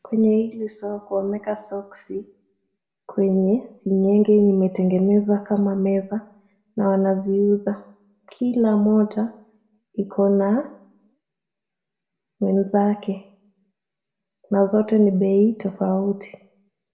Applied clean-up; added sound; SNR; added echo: none; none; none; reverberation time 0.5 s.